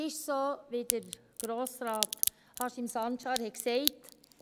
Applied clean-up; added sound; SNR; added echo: none; Crack; 3 dB; none.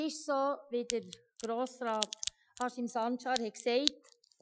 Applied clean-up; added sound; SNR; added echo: classical method Wiener filter.